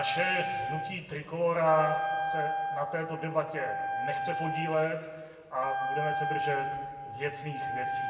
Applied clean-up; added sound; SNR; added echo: none; Wind instrument, woodwind instrument; 1 dB; reverberation time 1.7 s.